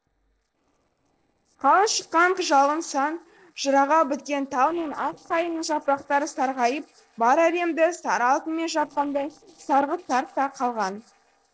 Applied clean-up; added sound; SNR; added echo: neural separator model SepFormer DNS4.